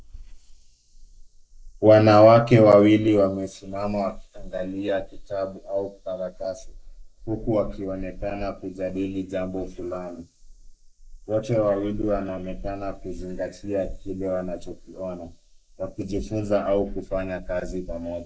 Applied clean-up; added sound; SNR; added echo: neural mask model Resemble Enhance denoiser.